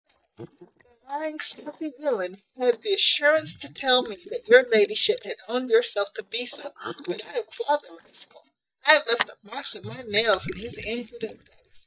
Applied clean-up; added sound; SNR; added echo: neural mask model DeepFilterNet 3.